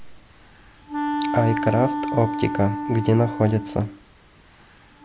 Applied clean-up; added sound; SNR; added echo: none; Wind instrument, woodwind instrument; 5 dB; none.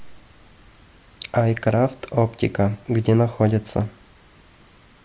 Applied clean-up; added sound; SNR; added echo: none; none; none; none.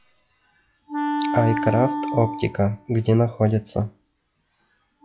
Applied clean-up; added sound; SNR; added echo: classical method log-MMSE.